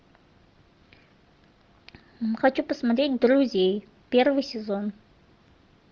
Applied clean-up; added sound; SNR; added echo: none; none; none; none.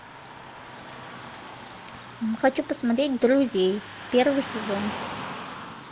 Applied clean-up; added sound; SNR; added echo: none; Car passing by / Traffic noise, roadway noise; 11 dB; none.